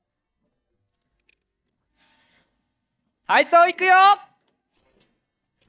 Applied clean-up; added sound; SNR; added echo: neural mask model DeepFilterNet 3.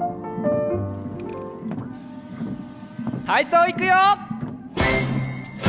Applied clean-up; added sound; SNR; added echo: none; Car; 9 dB; none.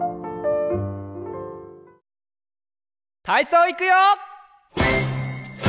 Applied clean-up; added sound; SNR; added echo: none; none; none; none.